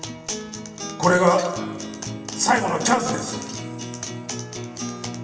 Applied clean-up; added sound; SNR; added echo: none; Acoustic guitar; 7 dB; reverberation time 2.6 s.